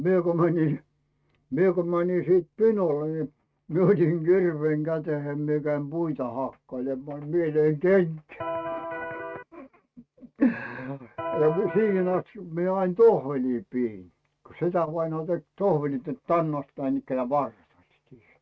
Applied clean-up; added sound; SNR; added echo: neural mask model RNNoise.